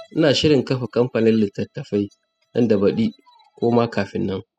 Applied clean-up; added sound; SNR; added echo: classical method spectral subtraction.